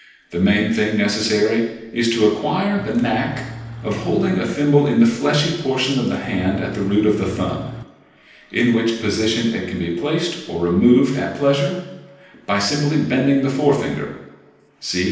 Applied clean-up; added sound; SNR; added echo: none; Engine / Truck; 12 dB; reverberation time 0.9 s.